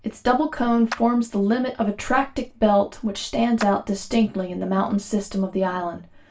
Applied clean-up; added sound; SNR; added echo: none; Clapping; 17 dB; reverberation time 0.2 s.